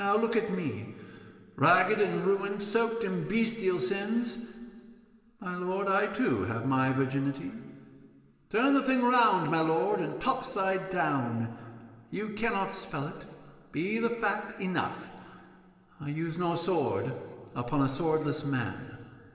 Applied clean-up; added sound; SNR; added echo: none; none; none; reverberation time 2.9 s.